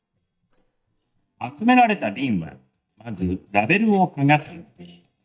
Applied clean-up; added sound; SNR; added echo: neural mask model DeepFilterNet 3.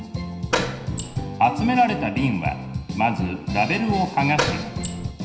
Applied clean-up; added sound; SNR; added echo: none; Door; 4 dB; reverberation time 0.9 s.